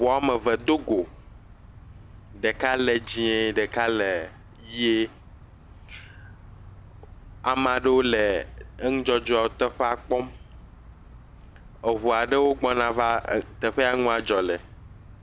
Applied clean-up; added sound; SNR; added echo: none; Insect; 19 dB; none.